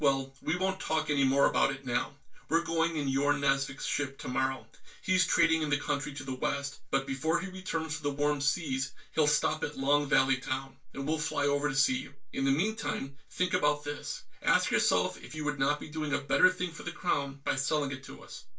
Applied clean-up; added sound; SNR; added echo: none; none; none; reverberation time 0.2 s.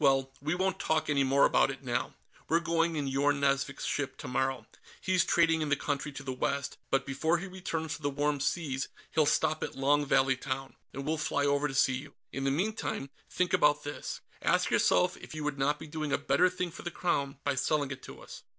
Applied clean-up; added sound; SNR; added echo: none; none; none; none.